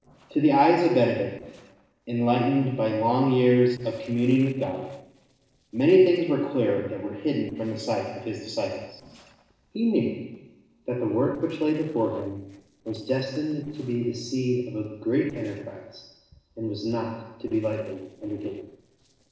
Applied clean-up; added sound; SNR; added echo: neural separator model SepFormer DNS4.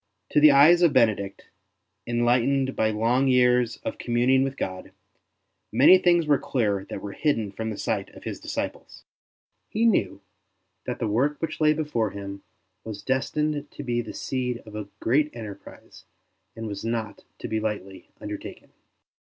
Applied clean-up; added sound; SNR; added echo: none; none; none; none.